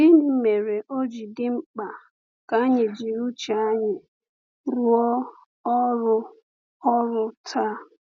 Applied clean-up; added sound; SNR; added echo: none; none; none; none.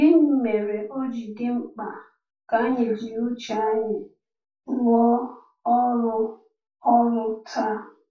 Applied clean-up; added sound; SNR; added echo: none; none; none; reverberation time 0.3 s.